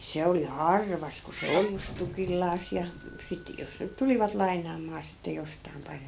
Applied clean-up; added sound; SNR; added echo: none; Doorbell; 13 dB; none.